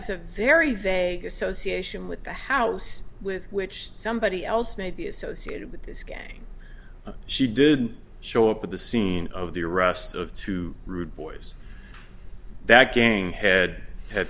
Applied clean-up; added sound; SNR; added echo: none; none; none; none.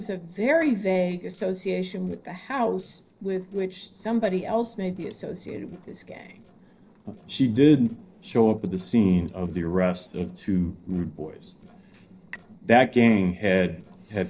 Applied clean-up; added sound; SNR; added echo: neural separator model SepFormer DNS4.